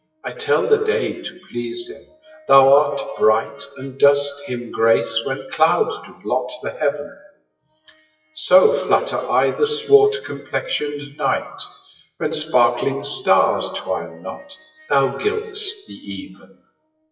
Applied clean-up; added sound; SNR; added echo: classical method WPE with log-MMSE.